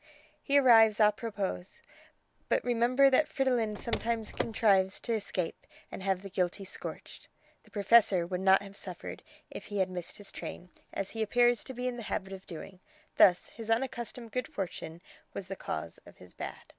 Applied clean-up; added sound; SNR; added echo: none; Car; 7 dB; none.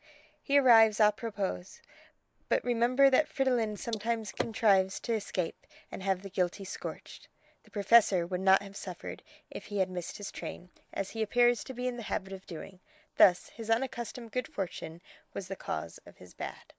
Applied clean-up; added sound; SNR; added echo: neural mask model Resemble Enhance denoiser.